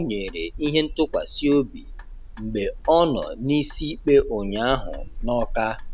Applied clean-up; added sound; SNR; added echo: none; Clock; 10 dB; none.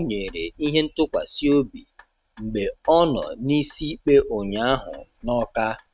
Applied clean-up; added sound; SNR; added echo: neural mask model RNNoise.